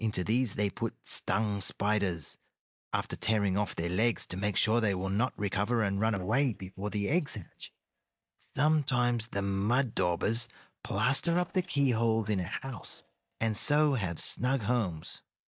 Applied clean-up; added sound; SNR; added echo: neural mask model DeepFilterNet 3.